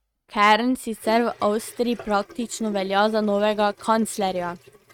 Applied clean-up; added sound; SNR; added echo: neural mask model RNNoise.